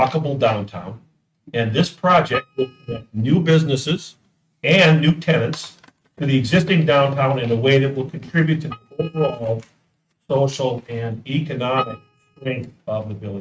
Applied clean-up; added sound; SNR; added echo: neural mask model RNNoise.